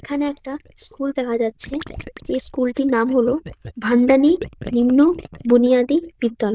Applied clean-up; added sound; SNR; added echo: neural diffusion model UNIVERSE++.